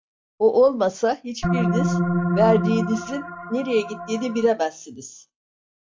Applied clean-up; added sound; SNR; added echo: classical method log-MMSE.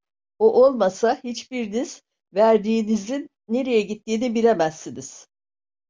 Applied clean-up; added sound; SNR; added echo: none; none; none; none.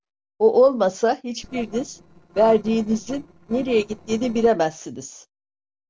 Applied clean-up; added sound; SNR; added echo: neural separator model SepFormer DNS4.